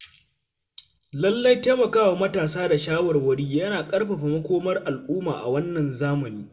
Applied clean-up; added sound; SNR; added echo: none; none; none; reverberation time 0.8 s.